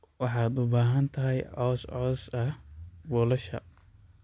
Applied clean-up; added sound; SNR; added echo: none; none; none; none.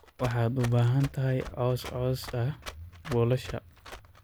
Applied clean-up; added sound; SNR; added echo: none; Run; 16 dB; none.